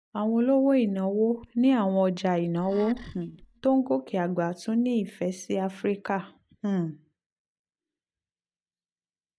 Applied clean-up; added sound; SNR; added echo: neural mask model DeepFilterNet 3.